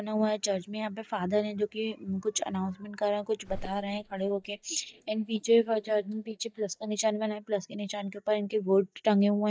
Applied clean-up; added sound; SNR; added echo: neural mask model DeepFilterNet 3.